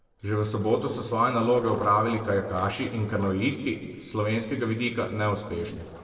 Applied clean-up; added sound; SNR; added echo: neural separator model SepFormer DNS4.